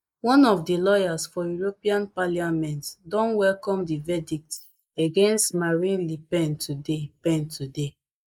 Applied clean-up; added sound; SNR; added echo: neural mask model Resemble Enhance denoiser.